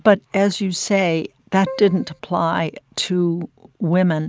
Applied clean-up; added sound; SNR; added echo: none; Keyboard (musical); 13 dB; none.